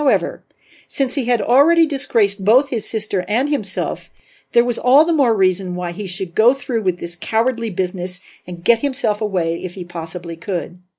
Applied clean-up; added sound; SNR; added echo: neural mask model Resemble Enhance denoiser.